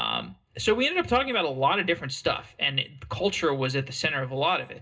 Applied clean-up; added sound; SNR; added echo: none; none; none; reverberation time 0.2 s.